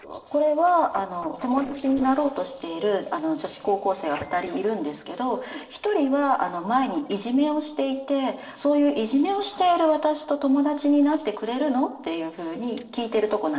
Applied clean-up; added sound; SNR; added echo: neural separator model SepFormer DNS4.